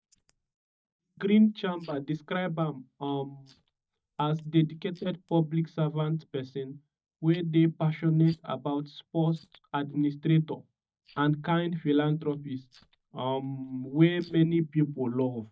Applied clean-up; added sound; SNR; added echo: neural mask model DeepFilterNet 3.